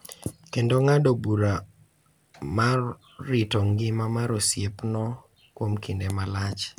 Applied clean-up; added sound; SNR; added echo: none; none; none; none.